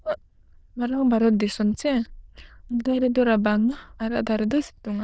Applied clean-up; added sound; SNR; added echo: neural diffusion model UNIVERSE++.